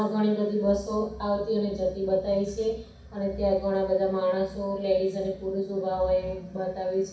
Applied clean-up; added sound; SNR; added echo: none; none; none; reverberation time 0.6 s.